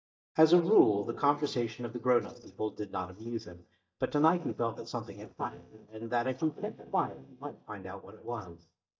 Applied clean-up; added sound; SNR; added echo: neural mask model DeepFilterNet 3.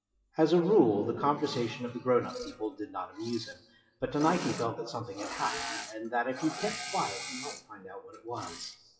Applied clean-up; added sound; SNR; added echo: classical method WPE with log-MMSE.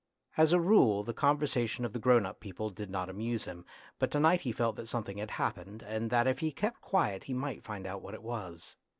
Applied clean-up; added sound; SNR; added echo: none; none; none; none.